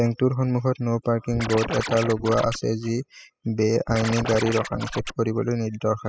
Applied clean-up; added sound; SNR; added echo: classical method spectral subtraction.